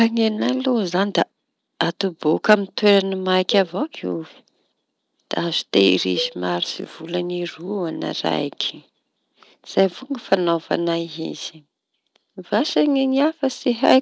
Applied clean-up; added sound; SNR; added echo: neural separator model SepFormer DNS4.